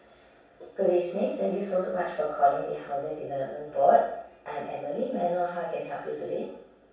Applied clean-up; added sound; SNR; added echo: none; none; none; reverberation time 0.7 s.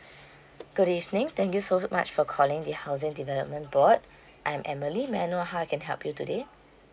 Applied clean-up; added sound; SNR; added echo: none; none; none; none.